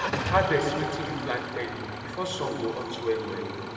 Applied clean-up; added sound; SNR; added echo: none; Idling / Engine starting; 4 dB; reverberation time 2.3 s.